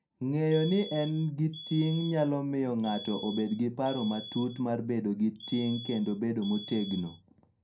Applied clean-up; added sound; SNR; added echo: none; Alarm; 14 dB; reverberation time 0.2 s.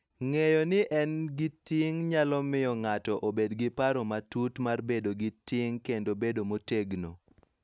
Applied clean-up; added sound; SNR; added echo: none; none; none; none.